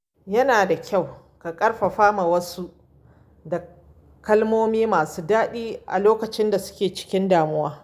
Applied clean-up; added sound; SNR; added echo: none; none; none; none.